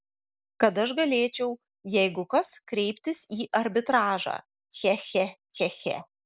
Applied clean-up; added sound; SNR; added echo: none; none; none; none.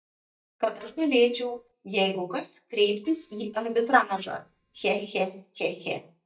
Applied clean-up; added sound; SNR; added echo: neural mask model DeepFilterNet 3.